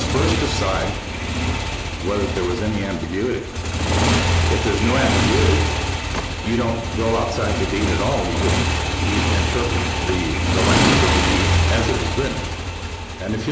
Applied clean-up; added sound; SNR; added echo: none; Motorcycle; -4 dB; none.